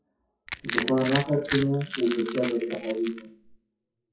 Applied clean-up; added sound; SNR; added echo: classical method WPE with log-MMSE.